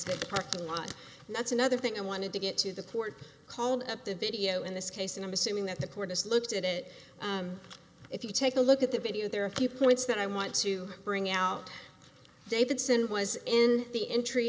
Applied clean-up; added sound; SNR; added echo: none; none; none; none.